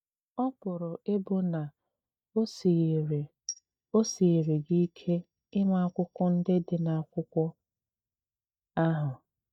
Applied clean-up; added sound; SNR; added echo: neural mask model DeepFilterNet 3.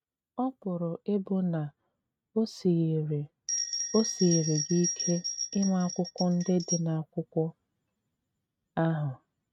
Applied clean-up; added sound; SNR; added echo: neural mask model RNNoise.